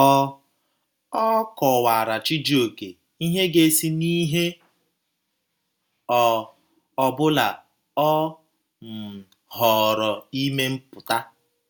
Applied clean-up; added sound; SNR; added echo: none; none; none; none.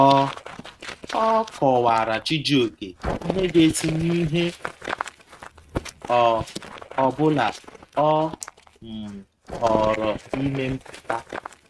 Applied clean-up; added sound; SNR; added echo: neural mask model RNNoise.